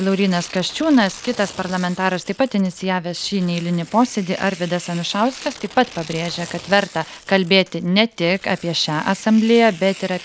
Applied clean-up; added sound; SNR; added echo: none; Tearing; 19 dB; none.